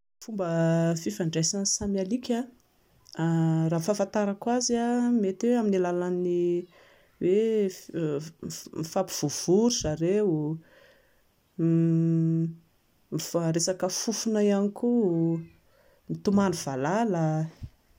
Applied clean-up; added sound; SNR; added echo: none; none; none; none.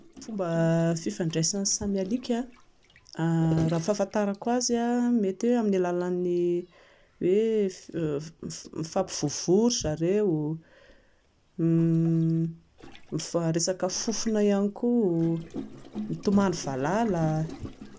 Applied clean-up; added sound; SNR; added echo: none; Gurgling; 18 dB; none.